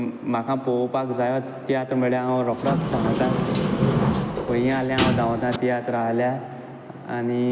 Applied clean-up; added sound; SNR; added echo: none; Sliding door; -1 dB; none.